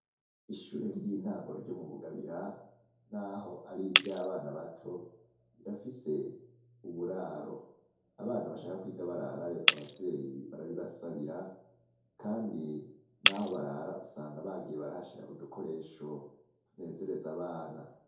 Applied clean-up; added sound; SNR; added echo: none; Shatter; -3 dB; reverberation time 2.3 s.